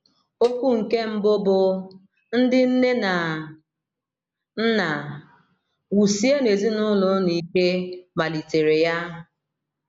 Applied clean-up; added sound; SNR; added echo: none; Cowbell; 11 dB; none.